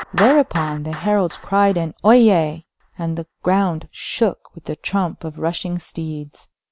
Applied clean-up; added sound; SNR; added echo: none; Clapping; 15 dB; none.